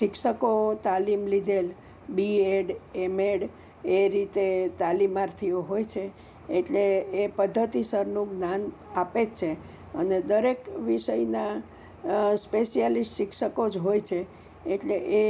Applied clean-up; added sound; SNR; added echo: none; none; none; none.